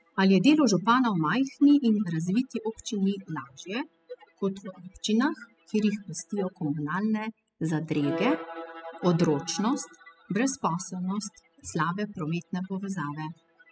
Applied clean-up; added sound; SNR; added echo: classical method spectral subtraction.